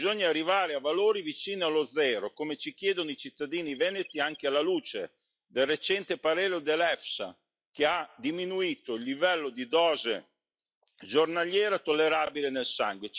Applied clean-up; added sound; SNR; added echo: classical method log-MMSE.